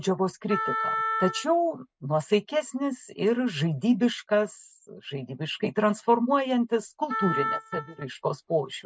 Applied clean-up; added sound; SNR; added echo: neural mask model RNNoise.